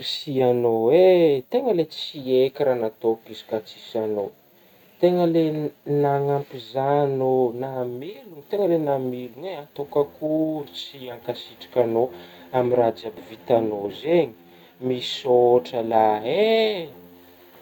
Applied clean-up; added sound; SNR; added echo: none; none; none; none.